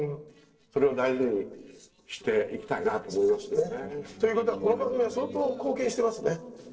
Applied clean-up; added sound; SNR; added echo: neural separator model SepFormer DNS4.